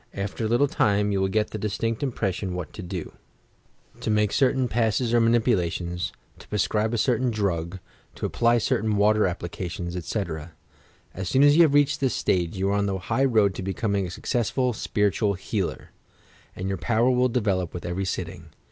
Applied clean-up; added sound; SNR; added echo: none; none; none; none.